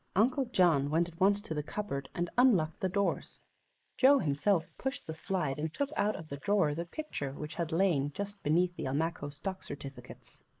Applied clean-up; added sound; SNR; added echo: neural mask model Resemble Enhance denoiser.